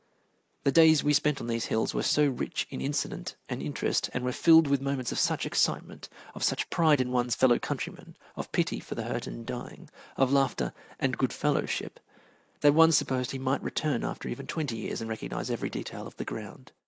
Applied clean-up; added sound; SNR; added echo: neural mask model Resemble Enhance denoiser.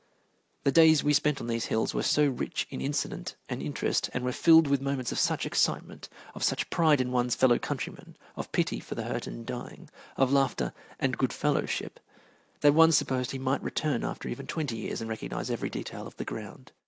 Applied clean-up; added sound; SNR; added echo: none; none; none; none.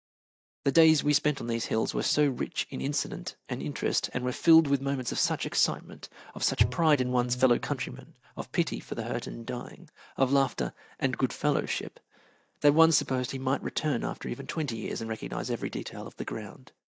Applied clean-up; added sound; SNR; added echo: neural mask model DeepFilterNet 3.